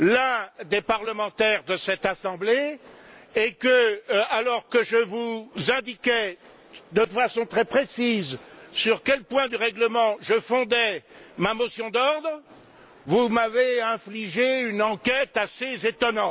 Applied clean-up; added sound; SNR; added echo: none; none; none; none.